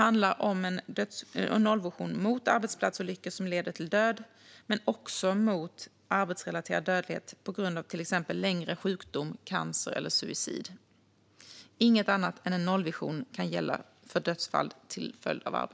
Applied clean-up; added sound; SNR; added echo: none; none; none; none.